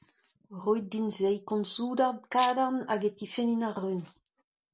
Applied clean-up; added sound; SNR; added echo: neural separator model SepFormer DNS4.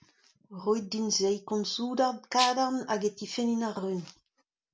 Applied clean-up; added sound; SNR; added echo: none; Rattle (instrument); 2 dB; none.